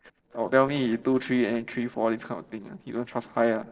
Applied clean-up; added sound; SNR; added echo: neural separator model SepFormer DNS4.